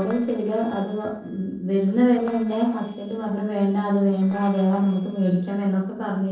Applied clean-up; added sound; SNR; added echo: neural separator model SepFormer DNS4.